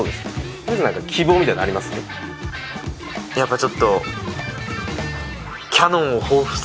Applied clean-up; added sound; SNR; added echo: none; none; none; none.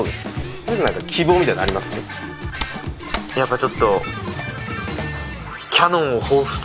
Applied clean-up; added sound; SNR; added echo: none; Computer keyboard; 12 dB; none.